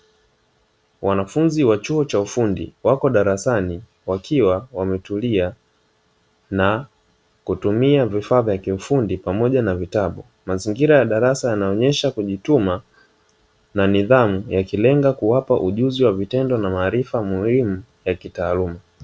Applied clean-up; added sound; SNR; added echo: none; none; none; none.